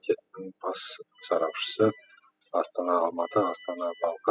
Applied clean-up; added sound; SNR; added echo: classical method spectral subtraction.